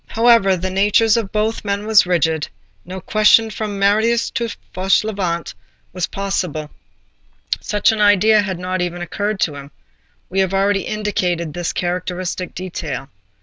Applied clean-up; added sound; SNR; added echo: none; none; none; none.